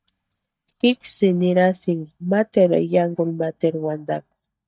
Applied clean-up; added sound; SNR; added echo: neural mask model DeepFilterNet 3.